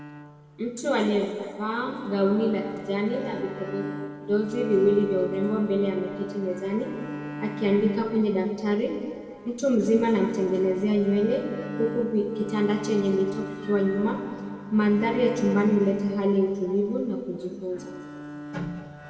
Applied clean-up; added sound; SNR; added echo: none; Bowed string instrument; 13 dB; reverberation time 2.2 s.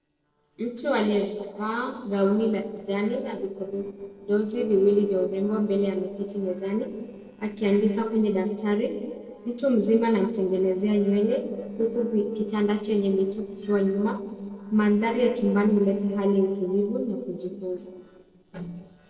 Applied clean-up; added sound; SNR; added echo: neural separator model SepFormer DNS4.